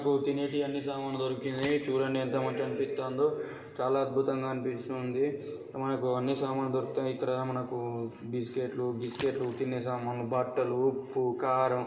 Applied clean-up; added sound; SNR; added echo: none; Water / Splash, splatter; 18 dB; reverberation time 2.1 s.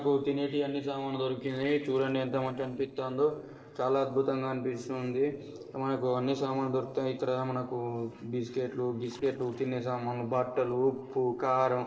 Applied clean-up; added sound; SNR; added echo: neural separator model SepFormer DNS4.